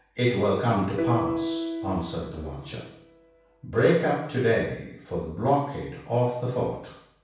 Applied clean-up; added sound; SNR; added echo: none; Piano; 7 dB; reverberation time 0.7 s.